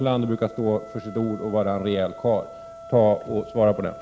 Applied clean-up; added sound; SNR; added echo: none; Wind instrument, woodwind instrument; 17 dB; none.